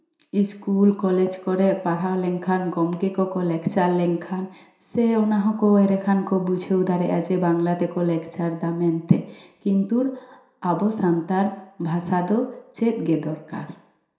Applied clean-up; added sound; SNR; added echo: none; none; none; reverberation time 0.7 s.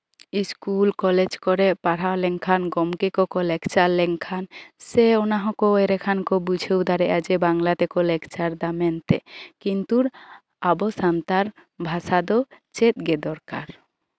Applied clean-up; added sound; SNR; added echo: none; none; none; none.